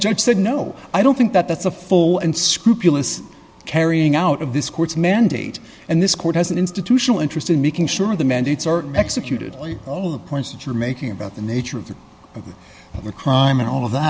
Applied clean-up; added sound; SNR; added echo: none; none; none; none.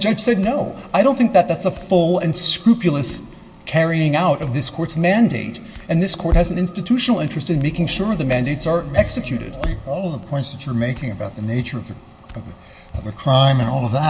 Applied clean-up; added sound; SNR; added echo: none; Crackle; 14 dB; reverberation time 1.1 s.